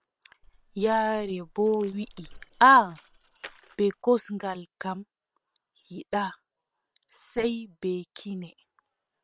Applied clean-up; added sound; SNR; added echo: neural separator model SepFormer WHAM!.